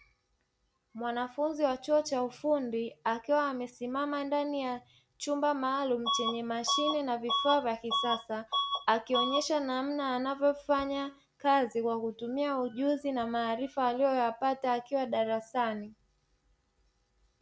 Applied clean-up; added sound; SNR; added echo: none; Bus / Alarm; 2 dB; none.